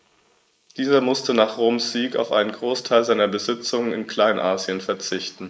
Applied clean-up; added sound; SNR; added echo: neural mask model Resemble Enhance denoiser.